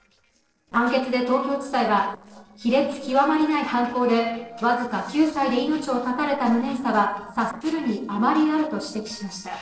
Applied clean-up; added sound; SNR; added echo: neural separator model SepFormer DNS4.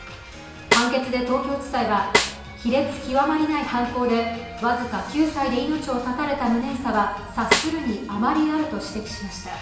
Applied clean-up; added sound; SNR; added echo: none; Snare drum; 3 dB; reverberation time 1.1 s.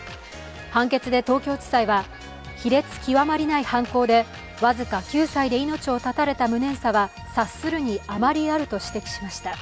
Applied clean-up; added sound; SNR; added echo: none; none; none; none.